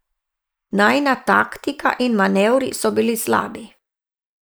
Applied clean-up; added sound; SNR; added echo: neural mask model Resemble Enhance denoiser.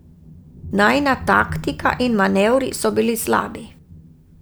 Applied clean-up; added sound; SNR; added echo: none; Thunder; 15 dB; none.